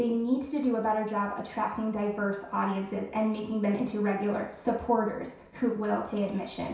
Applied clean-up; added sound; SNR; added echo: none; none; none; reverberation time 0.6 s.